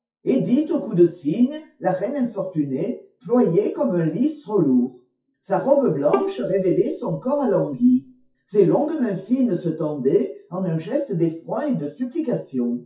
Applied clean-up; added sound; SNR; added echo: classical method WPE with log-MMSE.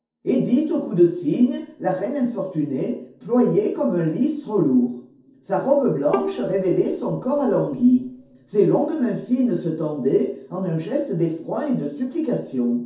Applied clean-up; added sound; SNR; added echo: none; Bowed string instrument; 10 dB; reverberation time 0.6 s.